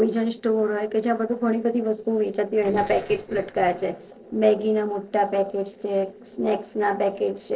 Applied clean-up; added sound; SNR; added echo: neural separator model SepFormer DNS4.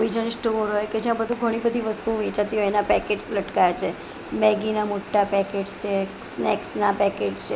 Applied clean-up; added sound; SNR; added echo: none; none; none; none.